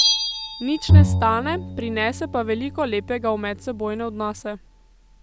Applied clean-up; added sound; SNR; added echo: none; Bowed string instrument + Bell; -3 dB; none.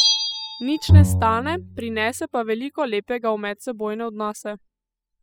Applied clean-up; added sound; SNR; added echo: classical method spectral subtraction.